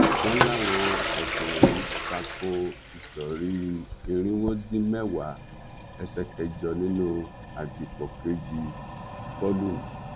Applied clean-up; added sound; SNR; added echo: none; Toilet flush; 0 dB; none.